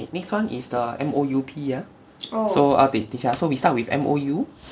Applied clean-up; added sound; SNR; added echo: none; none; none; none.